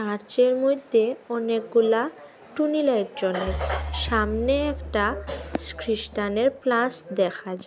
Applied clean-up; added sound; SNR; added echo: none; Bowed string instrument; 10 dB; none.